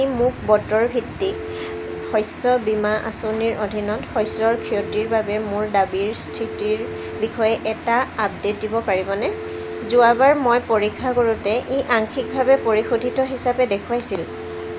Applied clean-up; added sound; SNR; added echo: none; Telephone; 14 dB; none.